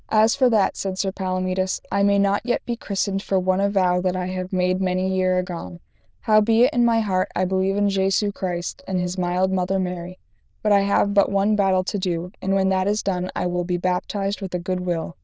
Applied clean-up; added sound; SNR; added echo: neural diffusion model UNIVERSE++.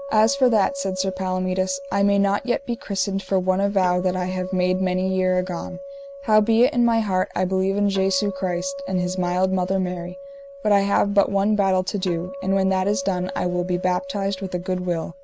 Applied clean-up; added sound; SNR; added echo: none; Acoustic guitar; 13 dB; none.